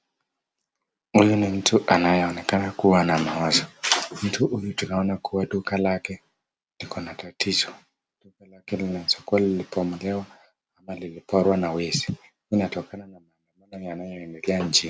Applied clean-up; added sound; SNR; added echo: none; none; none; none.